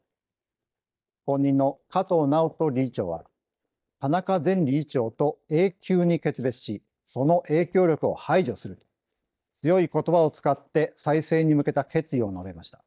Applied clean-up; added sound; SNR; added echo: neural mask model DeepFilterNet 3.